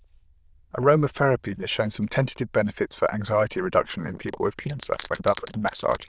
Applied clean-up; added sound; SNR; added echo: neural diffusion model UNIVERSE++.